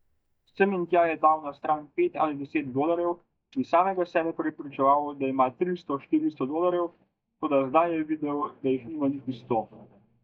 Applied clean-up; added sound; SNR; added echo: neural mask model DeepFilterNet 3.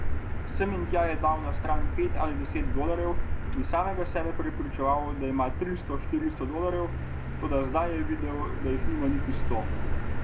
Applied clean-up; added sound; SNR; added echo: none; Motor vehicle (road); -2 dB; none.